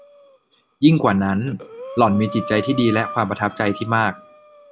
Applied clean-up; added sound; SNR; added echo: none; Breathing; 15 dB; none.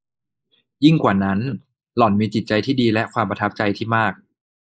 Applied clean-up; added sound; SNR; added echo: neural mask model Resemble Enhance denoiser.